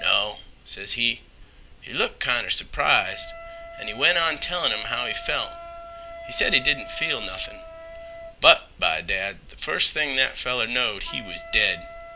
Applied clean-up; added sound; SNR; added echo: none; Wind instrument, woodwind instrument; 16 dB; none.